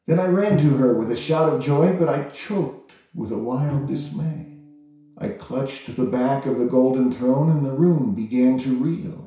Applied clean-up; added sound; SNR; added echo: none; Bowed string instrument; 13 dB; reverberation time 0.6 s.